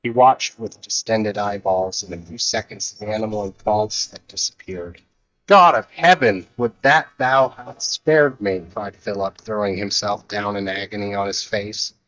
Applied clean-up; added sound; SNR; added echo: neural mask model DeepFilterNet 3.